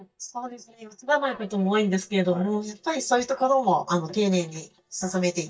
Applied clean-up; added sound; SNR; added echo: neural mask model DeepFilterNet 3.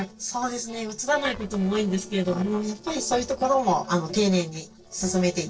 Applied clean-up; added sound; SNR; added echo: neural separator model SepFormer DNS4.